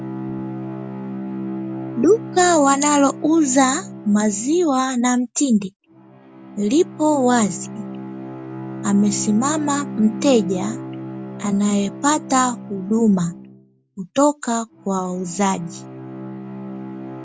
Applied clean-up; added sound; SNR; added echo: none; Bowed string instrument; 11 dB; none.